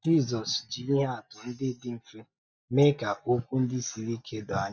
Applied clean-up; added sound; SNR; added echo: neural mask model DeepFilterNet 3.